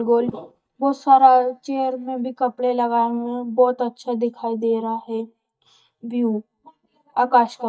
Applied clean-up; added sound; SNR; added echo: neural mask model DeepFilterNet 3.